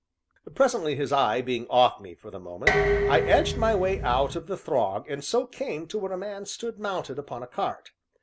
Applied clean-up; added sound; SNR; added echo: none; Dishes, pots, and pans; 1 dB; none.